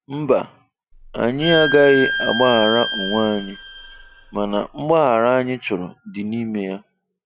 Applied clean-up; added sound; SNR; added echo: none; Bowed string instrument; 5 dB; none.